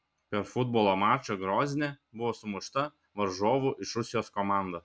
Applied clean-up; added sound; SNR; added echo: none; none; none; none.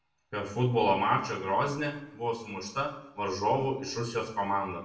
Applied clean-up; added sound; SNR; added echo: none; none; none; reverberation time 0.6 s.